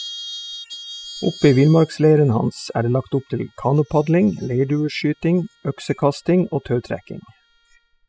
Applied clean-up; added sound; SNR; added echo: classical method spectral subtraction.